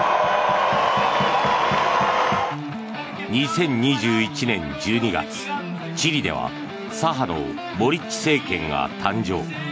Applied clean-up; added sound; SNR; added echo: none; none; none; none.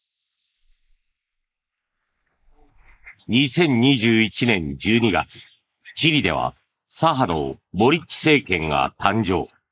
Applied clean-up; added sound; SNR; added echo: neural mask model Resemble Enhance denoiser.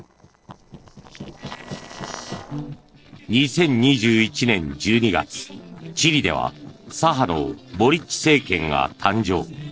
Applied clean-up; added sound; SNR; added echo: neural separator model SepFormer DNS4.